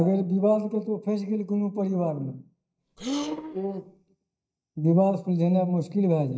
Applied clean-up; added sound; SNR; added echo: neural mask model DeepFilterNet 3.